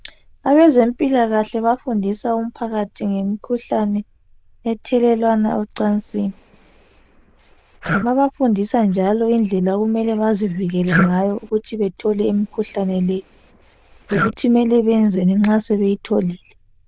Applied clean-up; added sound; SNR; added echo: neural diffusion model UNIVERSE++.